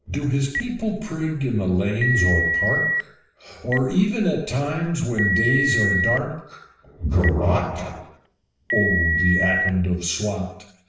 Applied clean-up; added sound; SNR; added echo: none; Telephone; 3 dB; reverberation time 0.7 s.